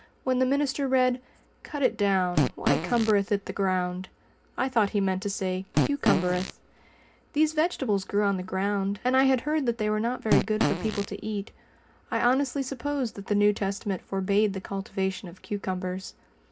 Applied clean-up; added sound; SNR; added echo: none; Fart; 2 dB; reverberation time 0.3 s.